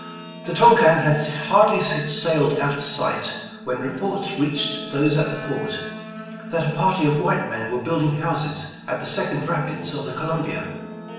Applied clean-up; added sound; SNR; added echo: none; Guitar; 13 dB; reverberation time 0.9 s.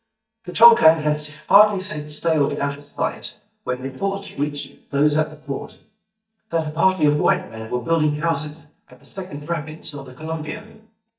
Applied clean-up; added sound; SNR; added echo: neural mask model DeepFilterNet 3.